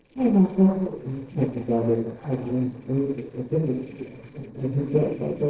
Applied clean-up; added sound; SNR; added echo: neural separator model SepFormer DNS4.